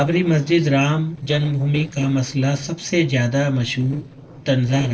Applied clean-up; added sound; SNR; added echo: neural separator model SepFormer DNS4.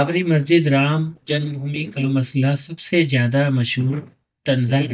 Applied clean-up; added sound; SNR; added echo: neural mask model DeepFilterNet 3.